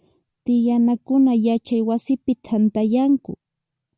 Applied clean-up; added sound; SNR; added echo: none; none; none; none.